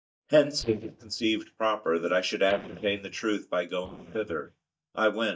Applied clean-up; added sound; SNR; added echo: neural mask model DeepFilterNet 3.